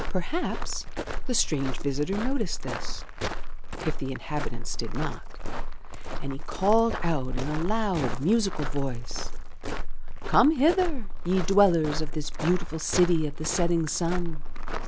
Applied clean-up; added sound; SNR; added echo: none; Walk, footsteps; -2 dB; none.